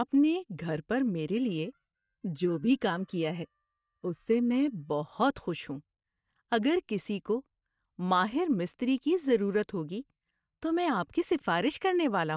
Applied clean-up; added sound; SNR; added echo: neural mask model DeepFilterNet 3.